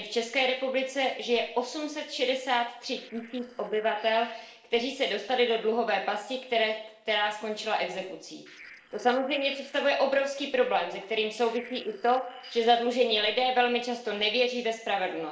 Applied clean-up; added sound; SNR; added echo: neural separator model SepFormer DNS4.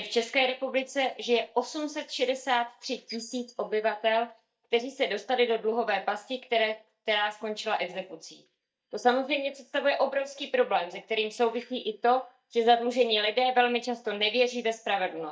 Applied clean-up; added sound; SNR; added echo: neural mask model DeepFilterNet 3.